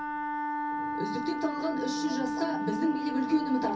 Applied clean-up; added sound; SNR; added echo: none; Wind instrument, woodwind instrument; 0 dB; reverberation time 0.3 s.